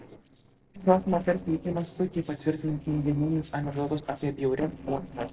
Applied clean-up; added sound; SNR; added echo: neural separator model SepFormer DNS4.